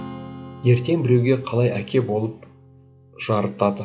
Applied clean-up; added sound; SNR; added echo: none; Strum; 18 dB; none.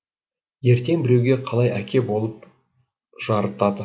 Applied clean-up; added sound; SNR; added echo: none; none; none; none.